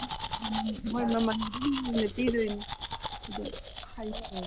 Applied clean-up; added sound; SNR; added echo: none; Domestic sounds, home sounds; 2 dB; none.